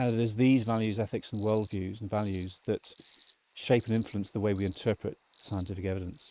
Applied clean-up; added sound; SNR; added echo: neural mask model Resemble Enhance denoiser.